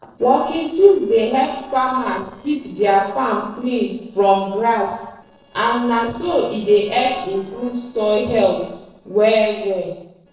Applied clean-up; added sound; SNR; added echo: neural separator model SepFormer DNS4.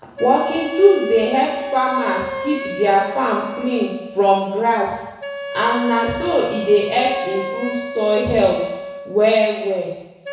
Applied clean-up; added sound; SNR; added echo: none; Wind instrument, woodwind instrument; 10 dB; reverberation time 1.0 s.